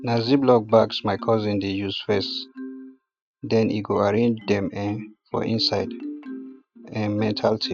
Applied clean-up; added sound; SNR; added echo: neural mask model RNNoise.